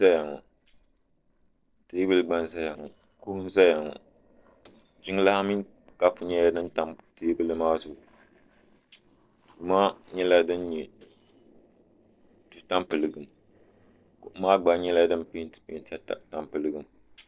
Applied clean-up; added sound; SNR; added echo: neural separator model SepFormer DNS4.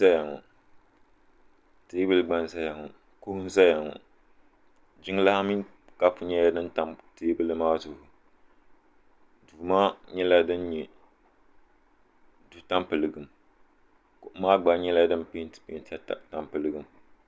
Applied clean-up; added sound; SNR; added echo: none; none; none; none.